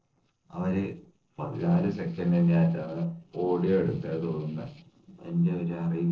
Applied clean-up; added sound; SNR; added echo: neural separator model SepFormer DNS4.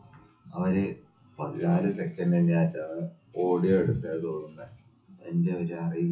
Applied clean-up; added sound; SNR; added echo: classical method WPE with log-MMSE.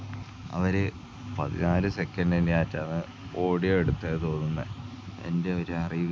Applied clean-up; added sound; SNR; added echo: none; none; none; none.